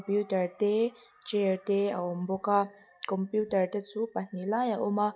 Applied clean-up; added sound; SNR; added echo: none; none; none; none.